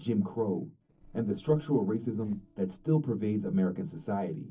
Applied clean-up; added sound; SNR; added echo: neural separator model SepFormer DNS4.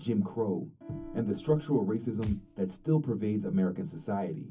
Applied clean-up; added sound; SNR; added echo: none; Thump, thud; 18 dB; reverberation time 0.3 s.